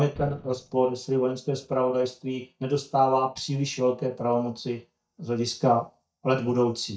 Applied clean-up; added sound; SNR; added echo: neural mask model DeepFilterNet 3.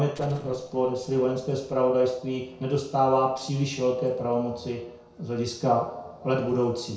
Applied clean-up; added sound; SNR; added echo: neural separator model SepFormer DNS4.